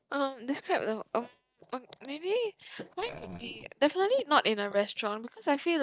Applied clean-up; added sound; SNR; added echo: neural mask model DeepFilterNet 3.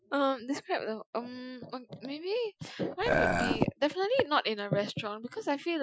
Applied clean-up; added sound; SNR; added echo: classical method Wiener filter.